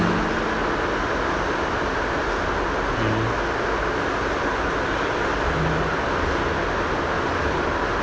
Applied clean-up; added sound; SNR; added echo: none; Acoustic guitar / Strum; 14 dB; none.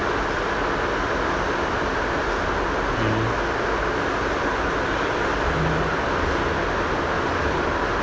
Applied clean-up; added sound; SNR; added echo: none; none; none; none.